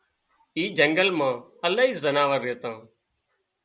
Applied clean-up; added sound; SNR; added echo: none; none; none; none.